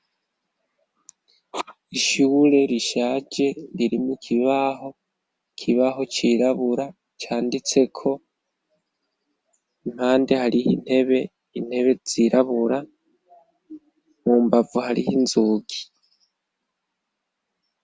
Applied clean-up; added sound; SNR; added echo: none; none; none; none.